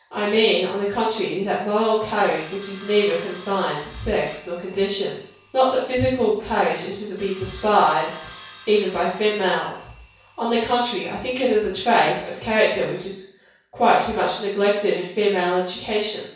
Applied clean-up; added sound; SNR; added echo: none; Sawing; 16 dB; reverberation time 0.6 s.